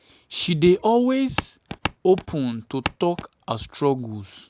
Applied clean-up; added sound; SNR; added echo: none; Walk, footsteps; 8 dB; none.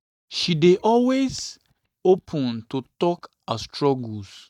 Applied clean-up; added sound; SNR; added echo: neural mask model DeepFilterNet 3.